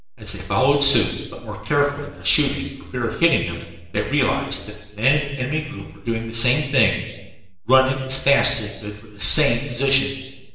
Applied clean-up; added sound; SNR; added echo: none; none; none; reverberation time 1.1 s.